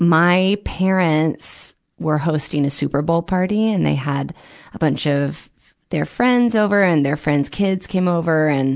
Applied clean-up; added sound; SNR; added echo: none; none; none; none.